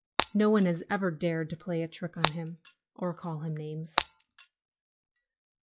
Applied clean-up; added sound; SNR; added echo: classical method log-MMSE.